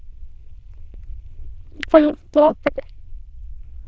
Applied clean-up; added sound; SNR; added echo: neural diffusion model UNIVERSE++.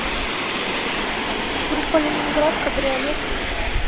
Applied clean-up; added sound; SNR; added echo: none; Subway, metro, underground; -4 dB; none.